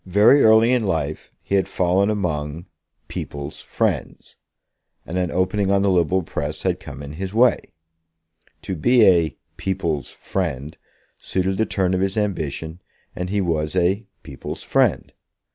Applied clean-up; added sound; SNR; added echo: none; none; none; none.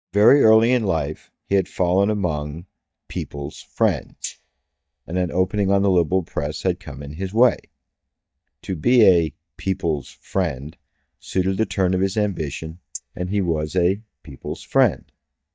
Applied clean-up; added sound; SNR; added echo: neural mask model DeepFilterNet 3.